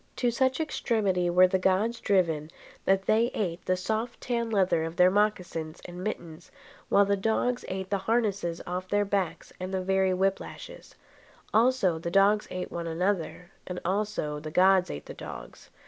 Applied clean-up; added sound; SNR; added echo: none; none; none; none.